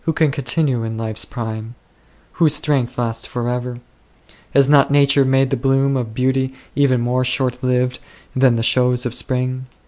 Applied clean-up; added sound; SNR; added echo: none; none; none; none.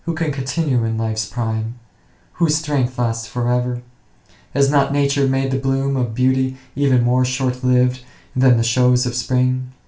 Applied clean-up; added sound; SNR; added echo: none; none; none; reverberation time 0.3 s.